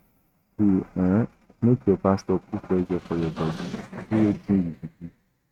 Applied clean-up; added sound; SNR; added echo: neural mask model RNNoise.